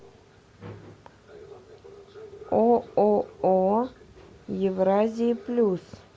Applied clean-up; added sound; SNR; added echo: none; none; none; none.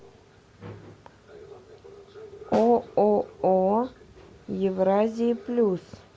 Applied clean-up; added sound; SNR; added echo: none; Snare drum; 14 dB; none.